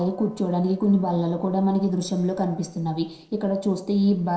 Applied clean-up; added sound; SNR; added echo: neural separator model SepFormer DNS4.